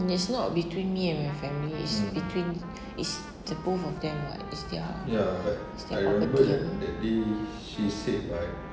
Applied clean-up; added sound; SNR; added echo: none; Trumpet; 17 dB; none.